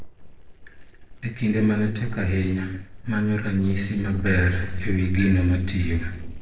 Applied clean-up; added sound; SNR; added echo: neural separator model SepFormer DNS4.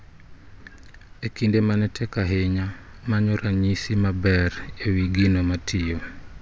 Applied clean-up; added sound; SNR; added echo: none; none; none; none.